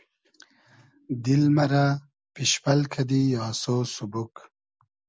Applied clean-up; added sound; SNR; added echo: none; none; none; none.